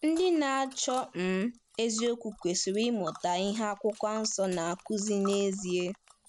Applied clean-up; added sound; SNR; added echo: none; Tick; 19 dB; none.